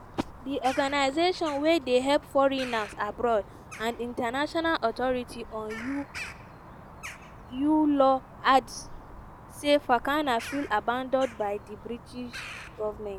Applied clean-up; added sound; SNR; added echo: none; Bird vocalization, bird call, bird song; 16 dB; none.